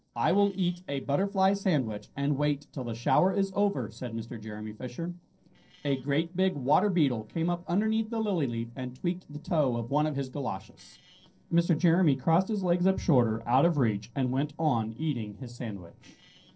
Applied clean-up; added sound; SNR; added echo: neural separator model SepFormer DNS4.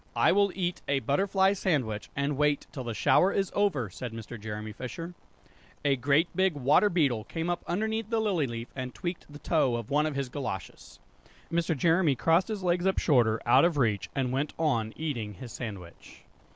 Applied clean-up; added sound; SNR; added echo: none; none; none; none.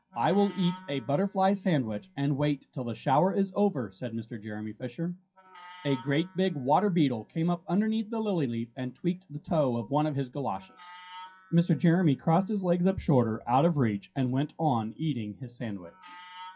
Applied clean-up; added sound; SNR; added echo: classical method WPE with log-MMSE.